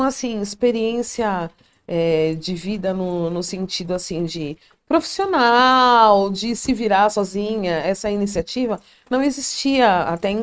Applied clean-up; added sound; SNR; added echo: neural mask model RNNoise.